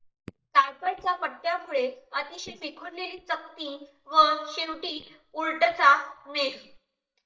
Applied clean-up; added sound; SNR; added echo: neural mask model DeepFilterNet 3.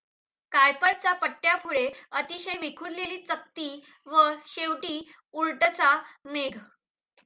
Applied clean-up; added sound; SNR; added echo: none; none; none; none.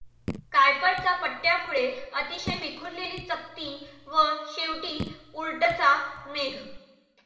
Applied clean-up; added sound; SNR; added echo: none; Raindrop / Drip; 14 dB; reverberation time 1.0 s.